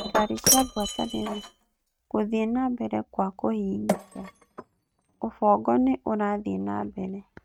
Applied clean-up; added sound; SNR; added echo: neural mask model RNNoise.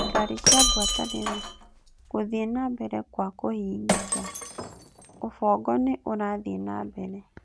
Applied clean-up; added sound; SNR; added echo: none; Shatter; 0 dB; none.